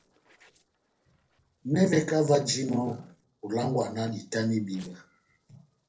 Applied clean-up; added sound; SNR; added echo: neural separator model SepFormer DNS4.